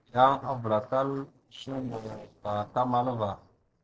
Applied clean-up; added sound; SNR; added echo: neural separator model SepFormer DNS4.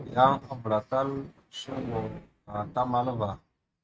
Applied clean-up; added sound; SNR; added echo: neural mask model RNNoise.